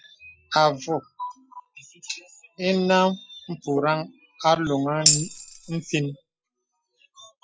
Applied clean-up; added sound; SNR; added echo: classical method log-MMSE.